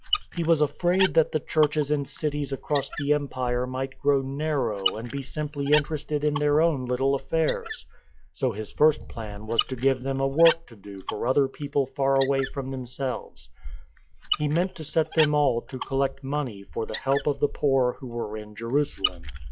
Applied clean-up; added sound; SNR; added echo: classical method log-MMSE.